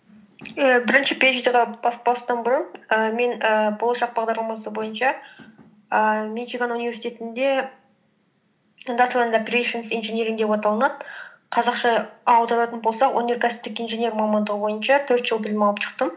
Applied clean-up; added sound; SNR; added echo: none; none; none; none.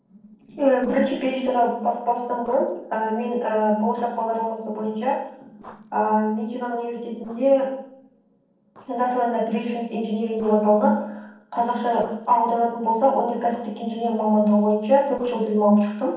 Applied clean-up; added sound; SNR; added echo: neural separator model SepFormer DNS4.